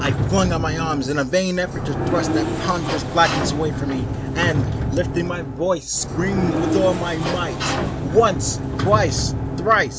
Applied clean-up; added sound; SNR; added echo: none; Sliding door; 1 dB; none.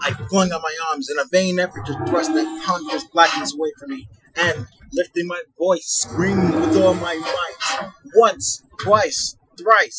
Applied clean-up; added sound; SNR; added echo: classical method Wiener filter.